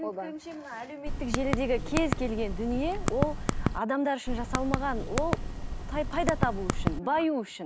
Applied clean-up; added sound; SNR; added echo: none; Typing; -1 dB; none.